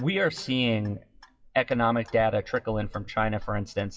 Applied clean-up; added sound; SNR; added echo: classical method WPE with log-MMSE.